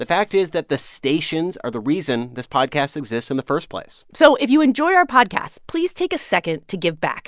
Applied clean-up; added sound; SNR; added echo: none; none; none; none.